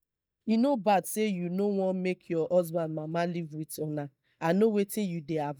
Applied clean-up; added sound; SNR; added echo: neural mask model DeepFilterNet 3.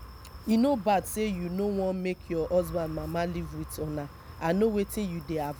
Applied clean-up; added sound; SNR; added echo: none; Wind; 15 dB; none.